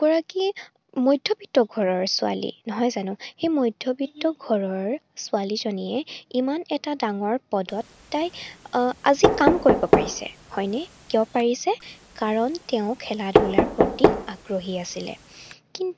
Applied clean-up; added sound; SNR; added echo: none; Knock; 0 dB; none.